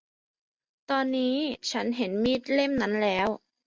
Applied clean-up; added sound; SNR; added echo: none; none; none; none.